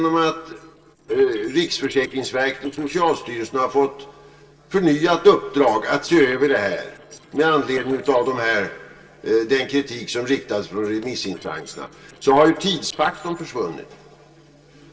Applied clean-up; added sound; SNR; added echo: neural separator model SepFormer DNS4.